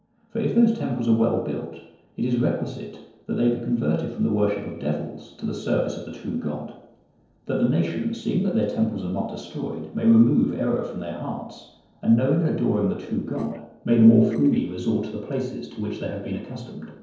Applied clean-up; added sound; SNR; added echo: neural separator model SepFormer DNS4.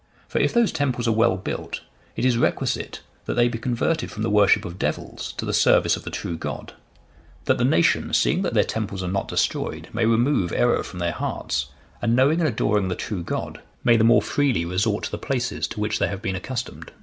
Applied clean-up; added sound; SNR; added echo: none; none; none; none.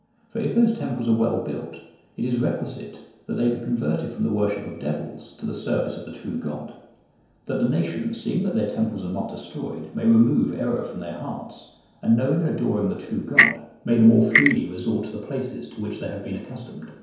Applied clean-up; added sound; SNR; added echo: none; Clock; -2 dB; reverberation time 0.9 s.